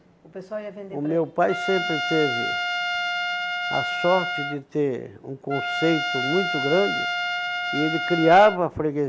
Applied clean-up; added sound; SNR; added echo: none; Trumpet; 3 dB; none.